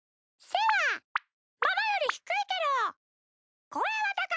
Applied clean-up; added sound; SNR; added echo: none; none; none; none.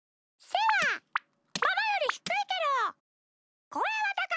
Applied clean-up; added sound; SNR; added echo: none; Tools; 15 dB; none.